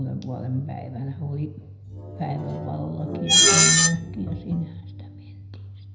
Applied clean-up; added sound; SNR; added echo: none; Screech; -5 dB; reverberation time 0.7 s.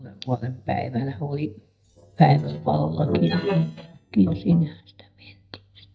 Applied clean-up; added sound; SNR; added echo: neural mask model DeepFilterNet 3.